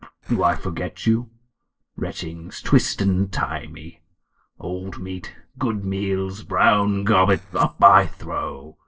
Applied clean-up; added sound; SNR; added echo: neural separator model SepFormer DNS4.